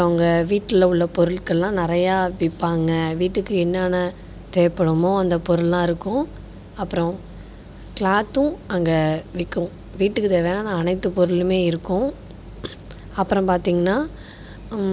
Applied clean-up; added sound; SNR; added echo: none; none; none; none.